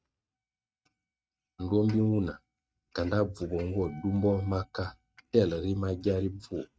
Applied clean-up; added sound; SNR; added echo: neural mask model RNNoise.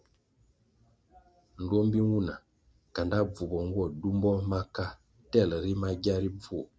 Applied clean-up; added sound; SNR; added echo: none; none; none; none.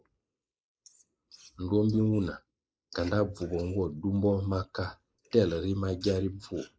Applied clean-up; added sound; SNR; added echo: neural mask model Resemble Enhance denoiser.